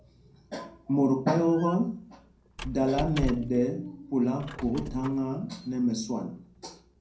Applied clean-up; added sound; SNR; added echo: none; Squeak; 13 dB; reverberation time 0.6 s.